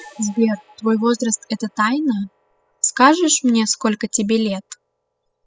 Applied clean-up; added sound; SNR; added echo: classical method spectral subtraction.